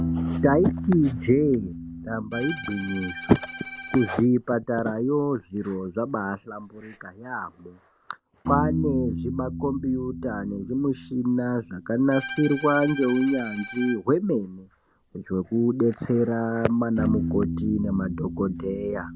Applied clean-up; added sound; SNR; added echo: none; Bowed string instrument + Piano; 8 dB; none.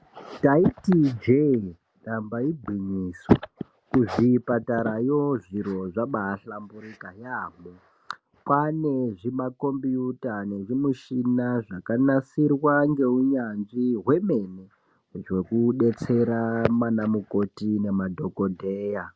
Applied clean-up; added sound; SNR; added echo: none; none; none; none.